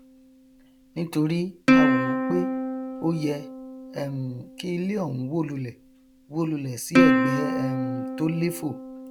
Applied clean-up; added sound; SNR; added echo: none; Plucked string instrument; -3 dB; none.